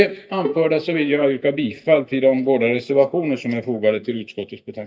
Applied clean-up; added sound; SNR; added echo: neural mask model DeepFilterNet 3.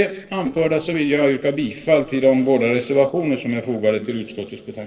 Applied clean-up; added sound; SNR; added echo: neural separator model SepFormer DNS4.